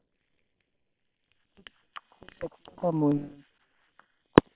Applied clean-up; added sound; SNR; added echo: neural separator model SepFormer WHAM!.